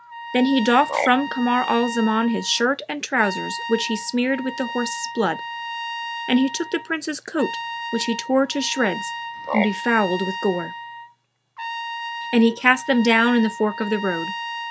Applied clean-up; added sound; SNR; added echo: none; Trumpet + Frog; 8 dB; none.